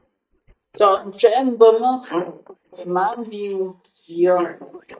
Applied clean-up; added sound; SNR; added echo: neural mask model DeepFilterNet 3.